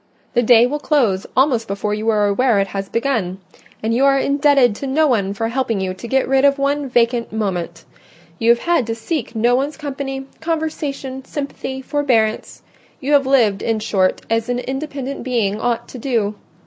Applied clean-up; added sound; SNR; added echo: none; none; none; none.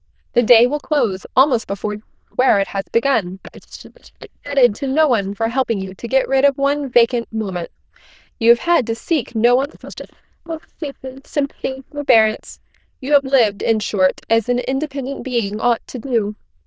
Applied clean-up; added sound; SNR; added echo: neural diffusion model UNIVERSE++.